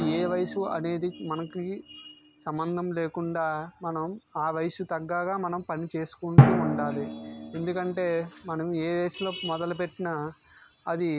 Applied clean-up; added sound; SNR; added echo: none; Drum; 0 dB; none.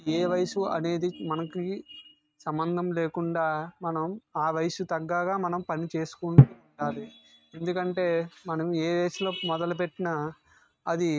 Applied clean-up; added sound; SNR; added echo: neural mask model RNNoise.